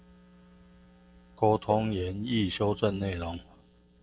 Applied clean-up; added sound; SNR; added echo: neural separator model SepFormer DNS4.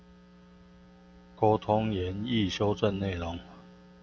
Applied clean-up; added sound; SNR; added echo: none; none; none; none.